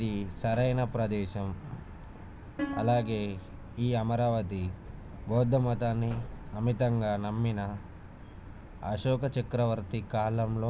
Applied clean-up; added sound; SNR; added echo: none; Truck + Plucked string instrument; 13 dB; none.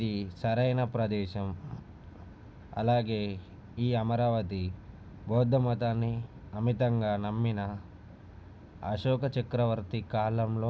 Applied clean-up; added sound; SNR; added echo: none; none; none; none.